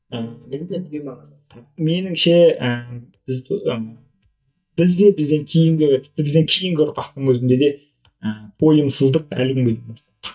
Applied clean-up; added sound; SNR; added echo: neural mask model DeepFilterNet 3.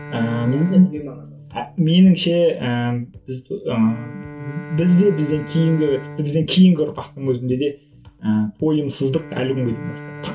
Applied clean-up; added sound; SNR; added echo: none; Bowed string instrument; 17 dB; reverberation time 0.2 s.